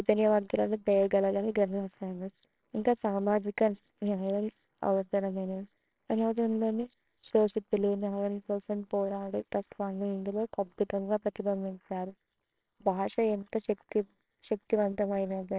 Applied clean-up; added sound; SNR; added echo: neural separator model SepFormer WHAMR!.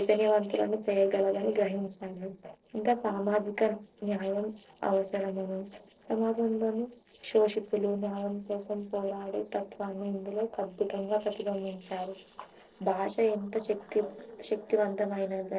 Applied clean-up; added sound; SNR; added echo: neural separator model SepFormer DNS4.